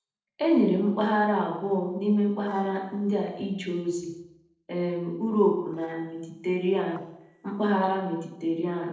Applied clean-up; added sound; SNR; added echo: neural separator model SepFormer DNS4.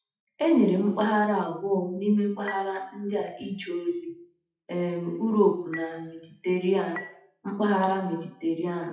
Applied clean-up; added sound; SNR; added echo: classical method WPE with log-MMSE.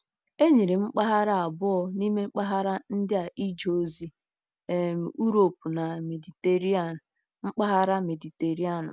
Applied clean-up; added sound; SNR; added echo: none; none; none; none.